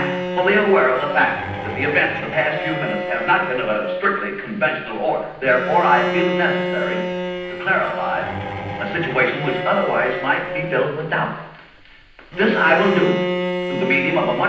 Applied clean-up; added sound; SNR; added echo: none; Bowed string instrument; 5 dB; reverberation time 0.9 s.